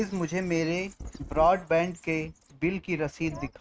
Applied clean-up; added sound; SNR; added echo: neural mask model RNNoise.